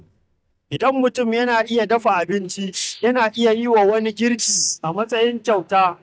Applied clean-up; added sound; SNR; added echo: neural mask model DeepFilterNet 3.